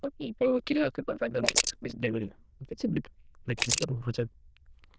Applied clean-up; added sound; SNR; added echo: neural diffusion model UNIVERSE++.